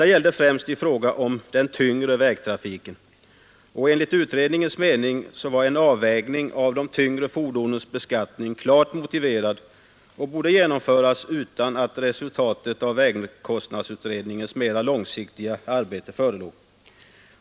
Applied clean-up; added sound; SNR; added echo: none; none; none; none.